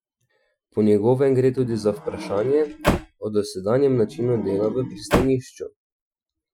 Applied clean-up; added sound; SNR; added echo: classical method Wiener filter.